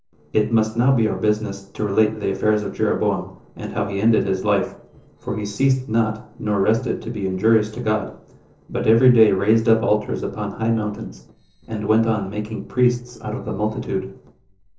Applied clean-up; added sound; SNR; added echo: neural separator model SepFormer DNS4.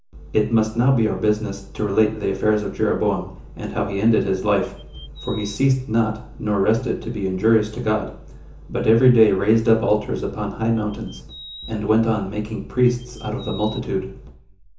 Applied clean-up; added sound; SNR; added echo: none; Bird vocalization, bird call, bird song; 19 dB; reverberation time 0.7 s.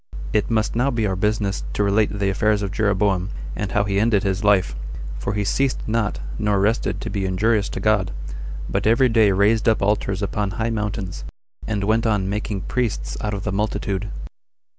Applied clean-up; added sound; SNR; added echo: none; none; none; none.